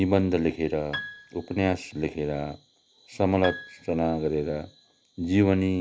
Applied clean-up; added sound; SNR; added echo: none; Piano; 15 dB; none.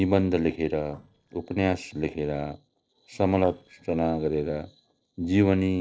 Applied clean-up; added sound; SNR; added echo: neural separator model SepFormer DNS4.